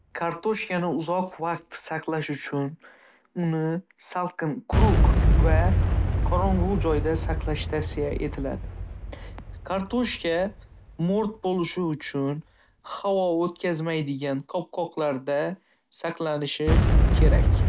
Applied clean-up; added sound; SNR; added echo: none; Boom; -2 dB; none.